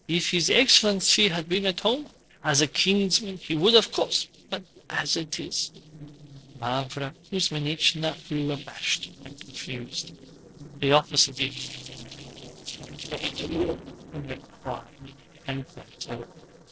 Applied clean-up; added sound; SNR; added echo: neural separator model SepFormer DNS4.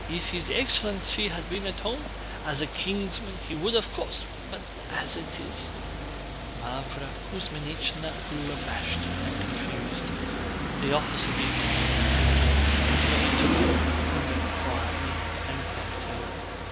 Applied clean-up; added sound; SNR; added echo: none; Rain; -4 dB; none.